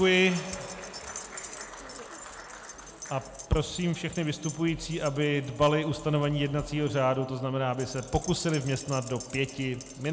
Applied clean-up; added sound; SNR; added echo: none; Keys jangling; 17 dB; none.